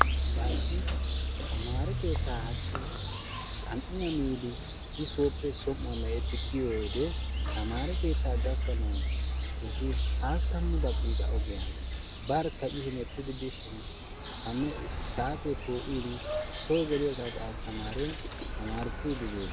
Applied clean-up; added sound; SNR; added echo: none; Bird vocalization, bird call, bird song; -4 dB; none.